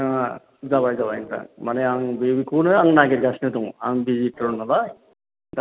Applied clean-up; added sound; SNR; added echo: none; none; none; none.